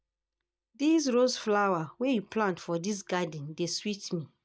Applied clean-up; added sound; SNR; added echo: neural mask model DeepFilterNet 3.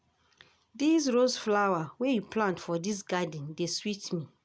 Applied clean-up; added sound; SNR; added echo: none; none; none; none.